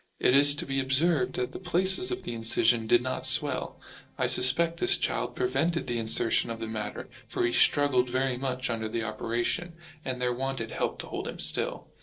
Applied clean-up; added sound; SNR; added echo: neural separator model SepFormer DNS4.